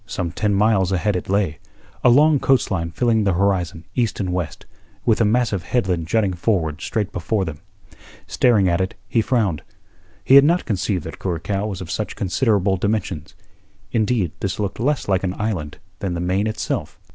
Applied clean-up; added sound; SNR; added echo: none; none; none; none.